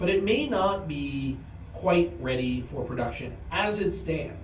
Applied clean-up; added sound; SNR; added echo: none; none; none; reverberation time 0.2 s.